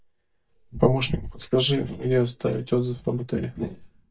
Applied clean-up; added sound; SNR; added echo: neural mask model DeepFilterNet 3.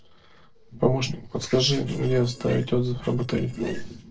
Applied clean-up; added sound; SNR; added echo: neural separator model SepFormer DNS4.